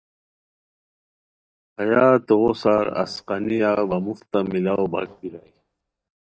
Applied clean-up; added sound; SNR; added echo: neural mask model DeepFilterNet 3.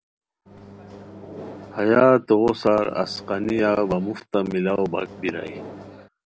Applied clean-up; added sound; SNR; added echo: none; Microwave oven; 17 dB; none.